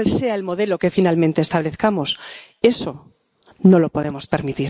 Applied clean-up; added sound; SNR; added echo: none; none; none; none.